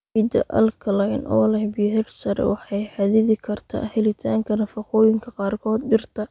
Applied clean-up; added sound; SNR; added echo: none; none; none; none.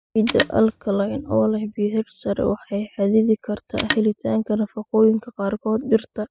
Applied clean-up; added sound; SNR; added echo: classical method spectral subtraction.